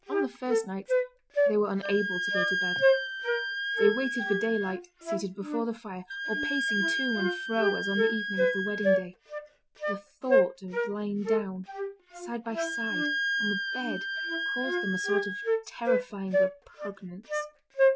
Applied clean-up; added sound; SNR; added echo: none; Wind instrument, woodwind instrument + Wind instrument, woodwind instrument; -4 dB; none.